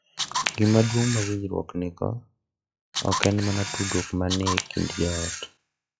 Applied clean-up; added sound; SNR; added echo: classical method log-MMSE.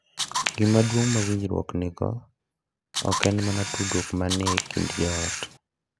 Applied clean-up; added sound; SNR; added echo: none; Camera; 4 dB; none.